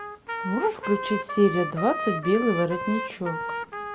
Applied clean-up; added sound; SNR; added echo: none; Trumpet; 6 dB; reverberation time 0.7 s.